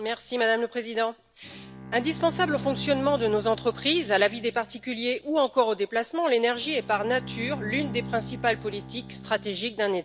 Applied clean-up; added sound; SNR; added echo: none; Bowed string instrument; 13 dB; none.